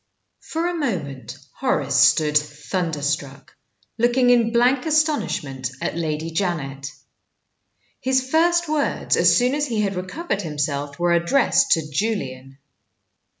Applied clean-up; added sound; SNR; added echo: none; none; none; none.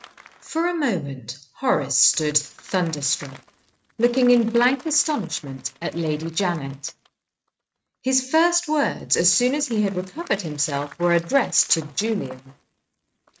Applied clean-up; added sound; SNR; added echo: neural mask model RNNoise.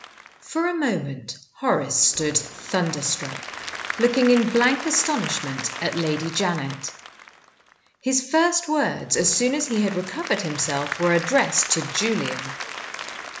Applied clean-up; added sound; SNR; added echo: none; Applause / Crowd; 11 dB; none.